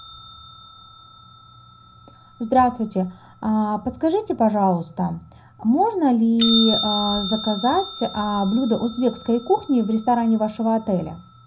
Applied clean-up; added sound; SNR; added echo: none; Bell; 4 dB; reverberation time 0.4 s.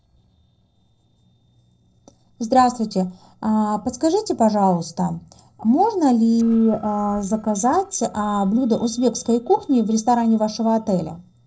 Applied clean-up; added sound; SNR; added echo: neural separator model SepFormer DNS4.